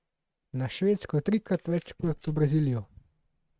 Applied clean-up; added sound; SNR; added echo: neural mask model RNNoise.